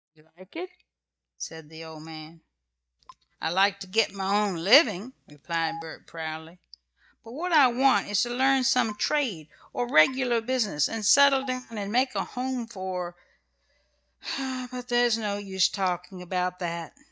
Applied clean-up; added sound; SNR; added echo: neural mask model DeepFilterNet 3.